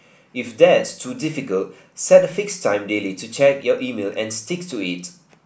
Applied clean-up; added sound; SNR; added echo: none; none; none; none.